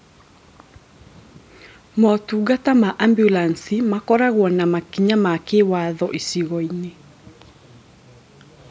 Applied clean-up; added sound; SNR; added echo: none; none; none; none.